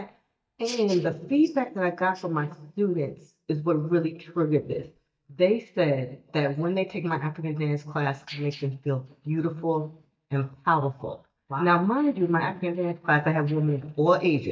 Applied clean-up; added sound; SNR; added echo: neural mask model DeepFilterNet 3.